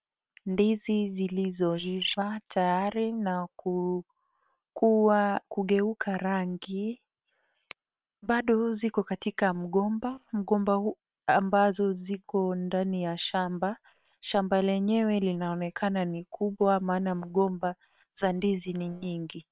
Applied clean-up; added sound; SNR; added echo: neural separator model SepFormer WHAM!.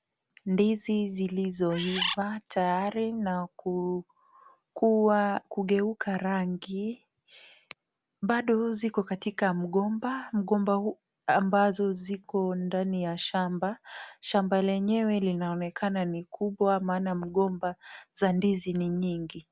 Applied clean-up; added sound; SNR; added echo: none; Bird; 3 dB; none.